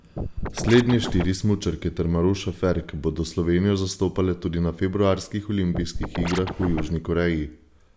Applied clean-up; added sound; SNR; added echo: none; Scratching (performance technique); 5 dB; none.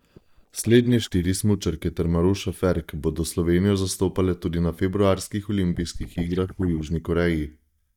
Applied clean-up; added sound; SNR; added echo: neural mask model DeepFilterNet 3.